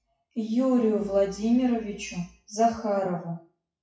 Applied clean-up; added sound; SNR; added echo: classical method WPE with log-MMSE.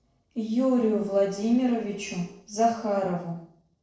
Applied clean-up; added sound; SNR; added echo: neural separator model SepFormer DNS4.